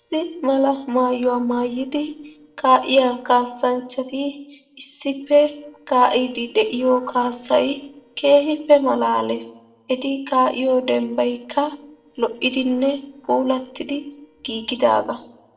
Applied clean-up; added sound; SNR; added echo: neural separator model SepFormer DNS4.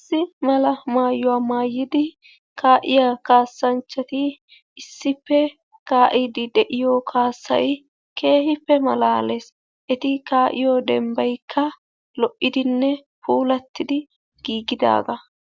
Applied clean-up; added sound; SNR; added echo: none; none; none; none.